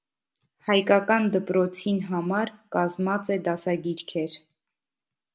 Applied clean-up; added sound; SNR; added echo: none; none; none; none.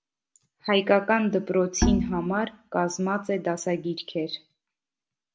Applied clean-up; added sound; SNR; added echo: none; Bowed string instrument; 1 dB; none.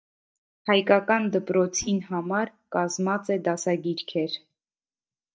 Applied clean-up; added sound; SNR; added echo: neural mask model DeepFilterNet 3.